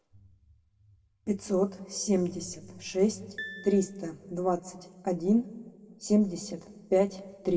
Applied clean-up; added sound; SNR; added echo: none; Piano; 14 dB; reverberation time 1.1 s.